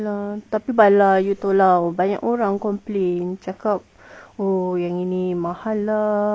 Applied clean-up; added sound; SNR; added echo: none; none; none; none.